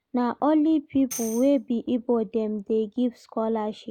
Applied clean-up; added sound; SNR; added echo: none; Tambourine; 17 dB; none.